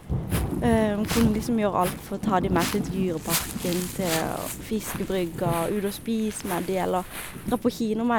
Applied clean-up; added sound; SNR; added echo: none; Walk, footsteps + Thunder / Rain; 5 dB; none.